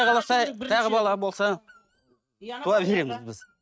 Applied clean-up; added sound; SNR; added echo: neural mask model RNNoise.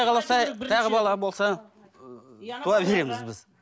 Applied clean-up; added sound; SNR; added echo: none; none; none; none.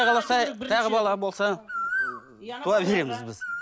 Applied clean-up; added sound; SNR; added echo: none; Bird; 8 dB; none.